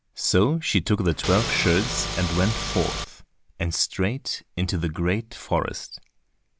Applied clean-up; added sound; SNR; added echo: none; Engine / Car; 4 dB; none.